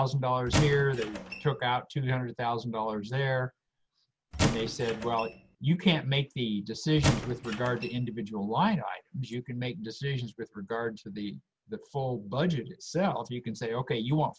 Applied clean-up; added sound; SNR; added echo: none; Squeak / Wood; 2 dB; none.